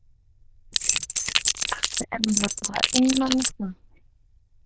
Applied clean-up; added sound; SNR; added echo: neural diffusion model UNIVERSE++.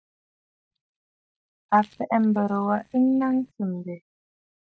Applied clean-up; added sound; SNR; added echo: neural mask model DeepFilterNet 3.